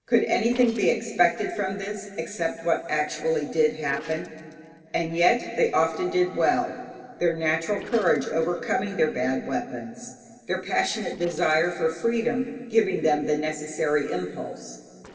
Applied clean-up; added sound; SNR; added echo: neural separator model SepFormer DNS4.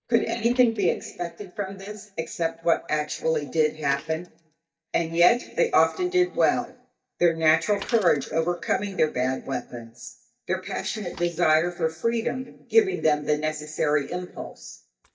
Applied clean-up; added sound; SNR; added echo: neural mask model DeepFilterNet 3.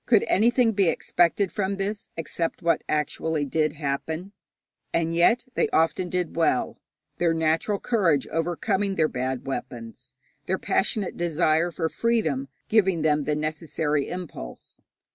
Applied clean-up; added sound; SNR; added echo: none; none; none; none.